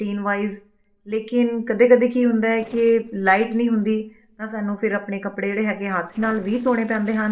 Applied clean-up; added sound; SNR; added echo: neural separator model SepFormer DNS4.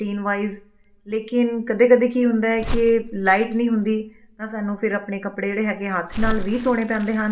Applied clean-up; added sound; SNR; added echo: none; Crumpling, crinkling; 10 dB; reverberation time 0.4 s.